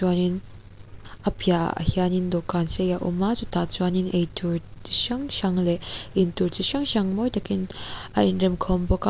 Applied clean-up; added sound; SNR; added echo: none; none; none; none.